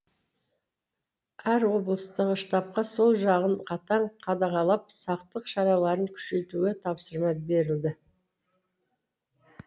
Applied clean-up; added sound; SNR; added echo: none; none; none; none.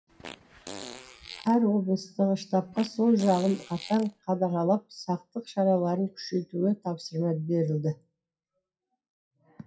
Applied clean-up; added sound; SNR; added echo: classical method WPE with log-MMSE.